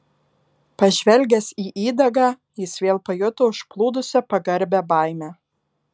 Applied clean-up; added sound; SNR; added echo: none; none; none; none.